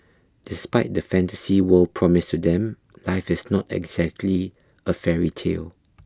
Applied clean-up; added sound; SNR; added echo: none; none; none; none.